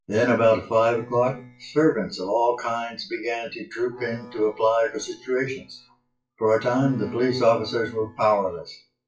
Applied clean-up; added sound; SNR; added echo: classical method WPE with log-MMSE.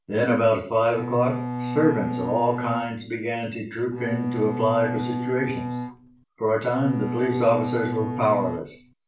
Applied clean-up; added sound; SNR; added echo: none; Bowed string instrument; 5 dB; reverberation time 0.3 s.